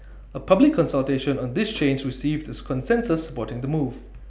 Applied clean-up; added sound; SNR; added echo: none; none; none; none.